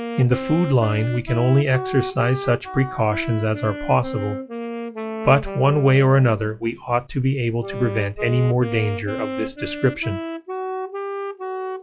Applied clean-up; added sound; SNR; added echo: classical method log-MMSE.